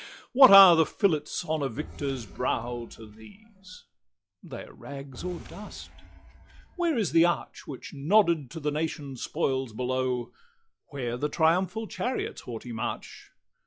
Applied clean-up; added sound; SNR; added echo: classical method log-MMSE.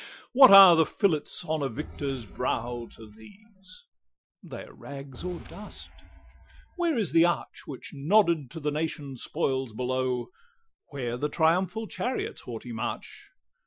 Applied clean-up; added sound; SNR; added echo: classical method Wiener filter.